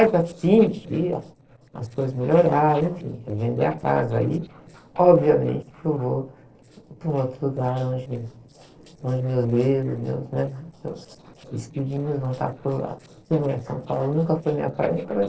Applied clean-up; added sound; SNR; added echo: neural separator model SepFormer DNS4.